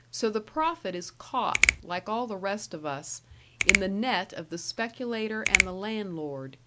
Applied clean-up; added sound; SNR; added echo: none; Finger snapping; -2 dB; none.